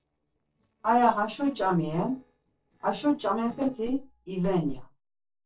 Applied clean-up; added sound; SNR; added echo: neural separator model SepFormer DNS4.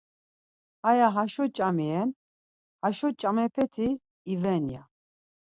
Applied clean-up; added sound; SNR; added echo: none; none; none; none.